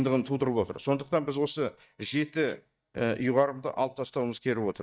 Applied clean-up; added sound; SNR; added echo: neural mask model DeepFilterNet 3.